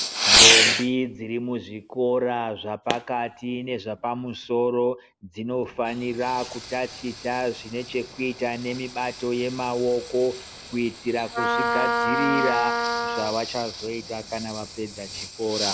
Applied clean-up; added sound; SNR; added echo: none; Wind instrument, woodwind instrument + Fireworks; -1 dB; none.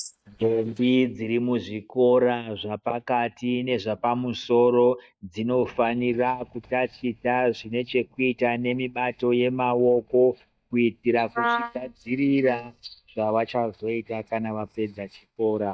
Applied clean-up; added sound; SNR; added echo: neural mask model DeepFilterNet 3.